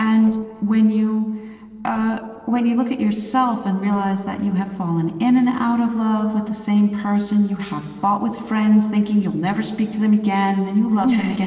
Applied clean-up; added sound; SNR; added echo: neural separator model SepFormer DNS4.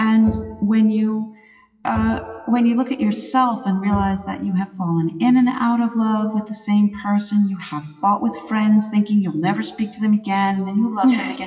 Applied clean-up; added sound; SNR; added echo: classical method WPE with log-MMSE.